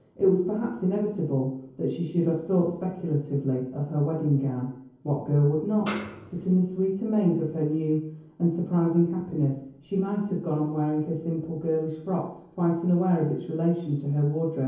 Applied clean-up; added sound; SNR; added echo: none; Snare drum; 11 dB; reverberation time 0.7 s.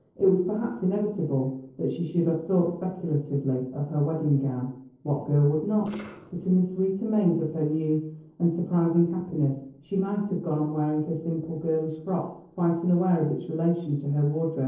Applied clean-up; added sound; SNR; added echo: neural separator model SepFormer DNS4.